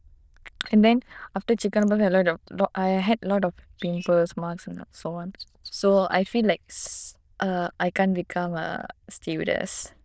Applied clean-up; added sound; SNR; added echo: neural diffusion model UNIVERSE++.